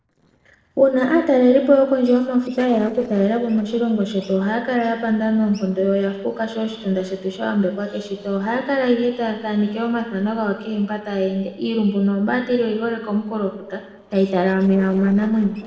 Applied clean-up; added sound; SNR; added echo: neural separator model SepFormer DNS4.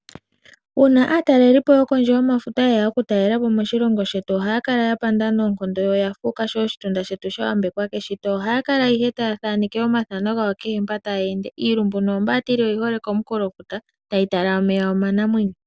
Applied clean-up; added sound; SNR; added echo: none; none; none; none.